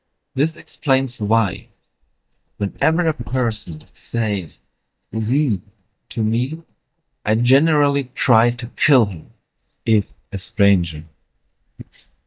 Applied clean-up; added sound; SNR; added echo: neural mask model DeepFilterNet 3.